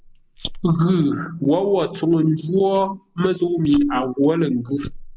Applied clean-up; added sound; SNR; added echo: neural mask model Resemble Enhance denoiser.